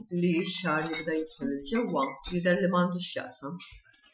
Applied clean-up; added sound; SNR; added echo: classical method Wiener filter.